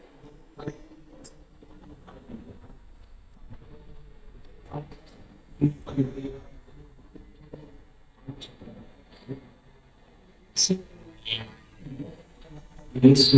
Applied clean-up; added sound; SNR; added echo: neural mask model DeepFilterNet 3.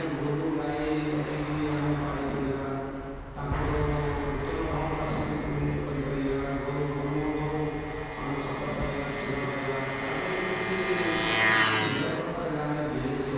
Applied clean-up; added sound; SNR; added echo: none; Engine; 3 dB; reverberation time 2.1 s.